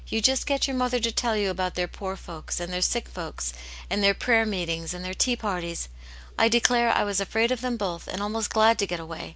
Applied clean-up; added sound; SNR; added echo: none; none; none; none.